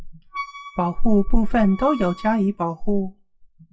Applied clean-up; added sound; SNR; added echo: classical method WPE with log-MMSE.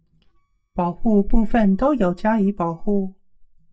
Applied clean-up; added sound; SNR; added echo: neural mask model DeepFilterNet 3.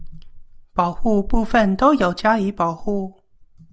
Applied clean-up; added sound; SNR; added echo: none; none; none; none.